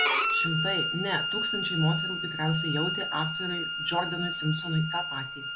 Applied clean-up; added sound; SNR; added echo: none; Bowed string instrument; -1 dB; reverberation time 0.4 s.